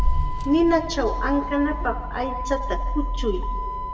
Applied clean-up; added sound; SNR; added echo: none; Motor vehicle (road); 0 dB; reverberation time 1.8 s.